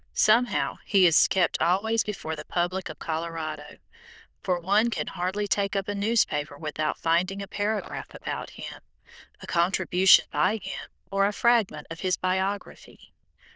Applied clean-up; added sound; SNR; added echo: neural diffusion model UNIVERSE++.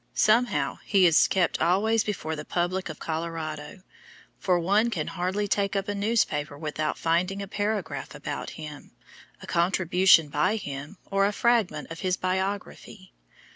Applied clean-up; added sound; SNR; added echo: none; none; none; none.